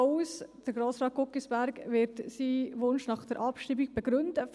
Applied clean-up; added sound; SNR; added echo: none; none; none; none.